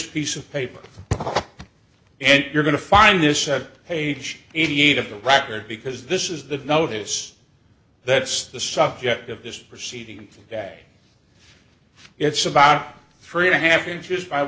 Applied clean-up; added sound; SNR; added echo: none; none; none; none.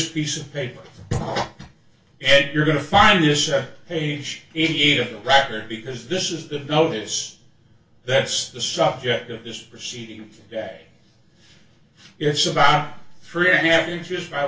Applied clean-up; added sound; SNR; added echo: none; none; none; reverberation time 0.2 s.